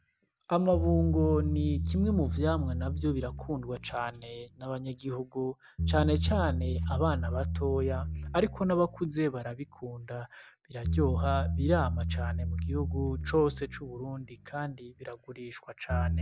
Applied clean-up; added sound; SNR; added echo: none; Bass guitar; 1 dB; none.